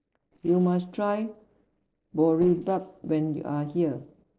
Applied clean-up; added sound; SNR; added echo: neural separator model SepFormer DNS4.